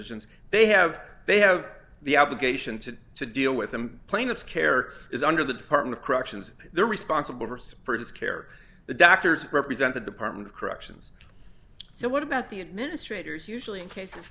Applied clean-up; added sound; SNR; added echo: none; none; none; none.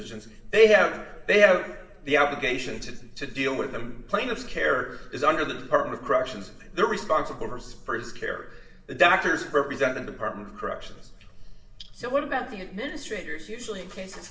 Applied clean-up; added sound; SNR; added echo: none; none; none; reverberation time 0.7 s.